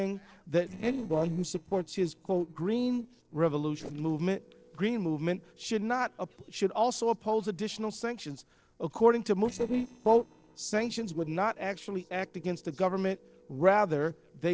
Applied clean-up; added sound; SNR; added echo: neural separator model SepFormer DNS4.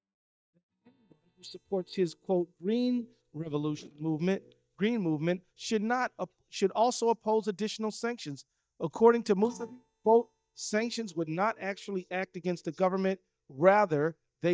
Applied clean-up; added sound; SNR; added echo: neural mask model DeepFilterNet 3.